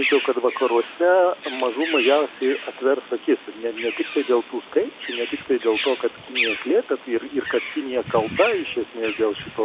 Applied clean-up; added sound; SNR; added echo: none; Bird vocalization, bird call, bird song; 9 dB; none.